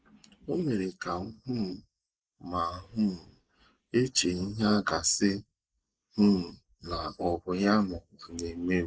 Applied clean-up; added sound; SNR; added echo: neural mask model Resemble Enhance denoiser.